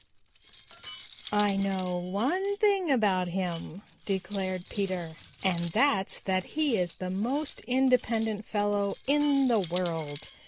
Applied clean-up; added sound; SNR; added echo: none; Cutlery, silverware; 8 dB; none.